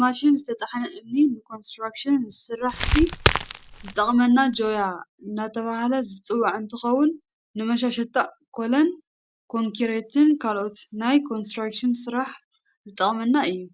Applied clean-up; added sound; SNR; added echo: none; Crackle; 3 dB; none.